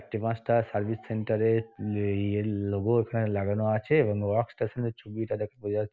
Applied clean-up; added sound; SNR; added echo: none; none; none; none.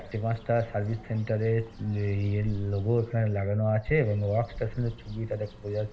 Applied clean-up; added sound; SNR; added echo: none; Bird; 16 dB; reverberation time 1.0 s.